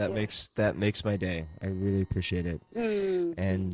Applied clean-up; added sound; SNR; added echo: neural separator model SepFormer DNS4.